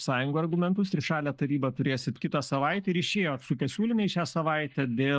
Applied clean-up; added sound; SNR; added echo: neural mask model DeepFilterNet 3.